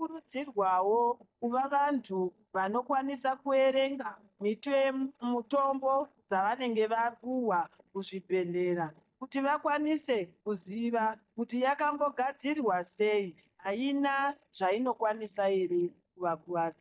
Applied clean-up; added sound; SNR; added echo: neural mask model DeepFilterNet 3.